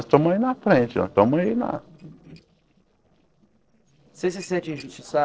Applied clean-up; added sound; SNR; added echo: neural separator model SepFormer DNS4.